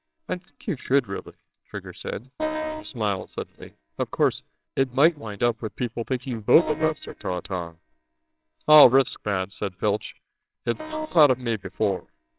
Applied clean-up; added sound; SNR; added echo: neural separator model SepFormer WHAMR!.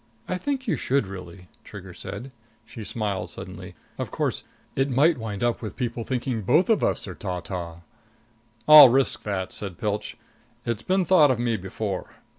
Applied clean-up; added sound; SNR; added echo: none; none; none; none.